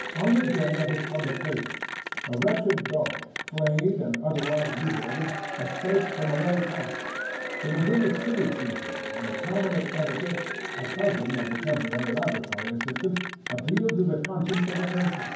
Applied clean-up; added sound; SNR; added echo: none; Applause / Cheering; 6 dB; reverberation time 0.9 s.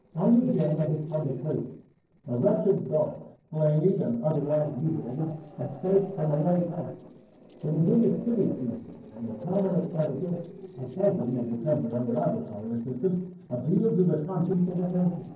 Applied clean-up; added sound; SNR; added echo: neural separator model SepFormer DNS4.